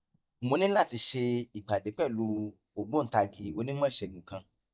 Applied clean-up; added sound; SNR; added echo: neural mask model DeepFilterNet 3.